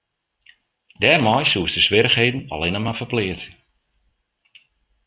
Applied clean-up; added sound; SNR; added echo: none; none; none; none.